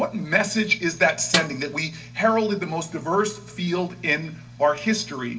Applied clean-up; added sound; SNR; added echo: none; Snare drum; 5 dB; reverberation time 0.2 s.